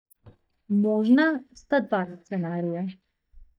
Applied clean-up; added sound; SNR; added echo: neural mask model DeepFilterNet 3.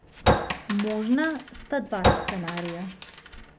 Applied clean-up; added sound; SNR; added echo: none; Chink, clink; -3 dB; none.